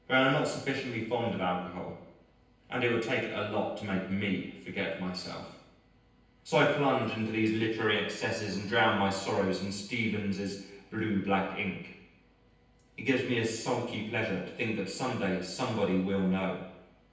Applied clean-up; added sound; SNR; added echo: none; none; none; reverberation time 0.9 s.